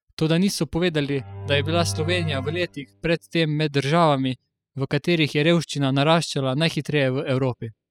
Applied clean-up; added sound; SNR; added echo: classical method spectral subtraction.